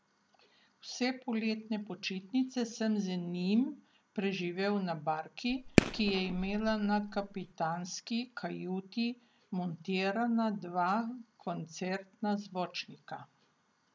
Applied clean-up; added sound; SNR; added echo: none; Fireworks; -1 dB; none.